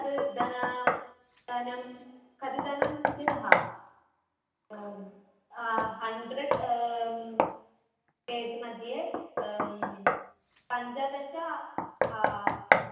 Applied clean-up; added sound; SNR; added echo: none; Knock; -3 dB; reverberation time 0.9 s.